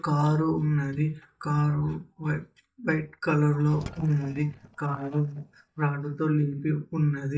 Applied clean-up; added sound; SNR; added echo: neural mask model DeepFilterNet 3.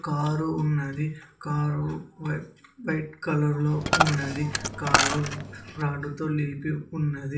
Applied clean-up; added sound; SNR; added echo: none; Coin (dropping); -1 dB; reverberation time 0.4 s.